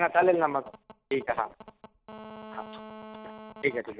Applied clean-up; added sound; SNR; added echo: none; Telephone; 16 dB; none.